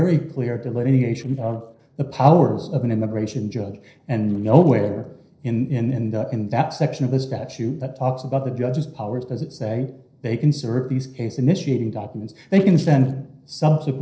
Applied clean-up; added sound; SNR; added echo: neural separator model SepFormer DNS4.